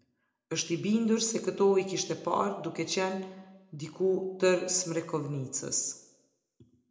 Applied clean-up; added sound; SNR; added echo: none; none; none; reverberation time 0.6 s.